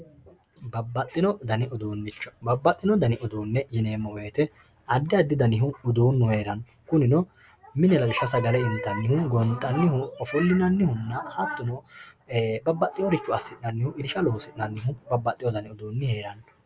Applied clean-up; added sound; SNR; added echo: none; none; none; none.